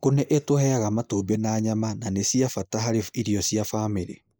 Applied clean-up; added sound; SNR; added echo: neural mask model Resemble Enhance denoiser.